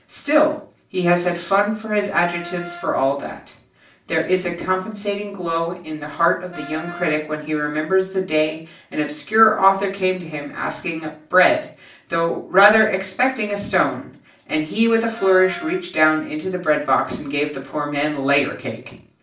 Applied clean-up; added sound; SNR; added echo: none; Wind instrument, woodwind instrument; 16 dB; reverberation time 0.3 s.